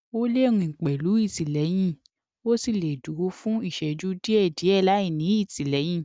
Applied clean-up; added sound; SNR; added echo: none; none; none; none.